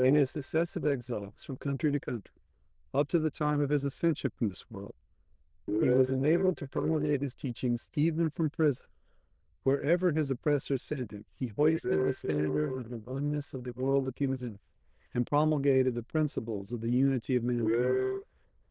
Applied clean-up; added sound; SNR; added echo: neural diffusion model UNIVERSE++.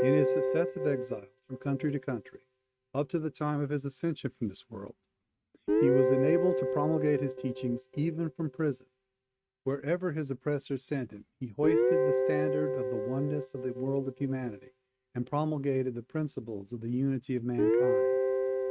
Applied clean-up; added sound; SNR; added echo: neural mask model RNNoise.